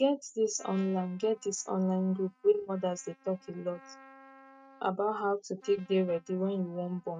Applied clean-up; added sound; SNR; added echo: neural mask model RNNoise.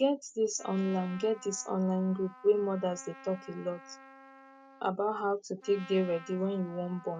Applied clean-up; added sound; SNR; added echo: none; Trumpet; 20 dB; none.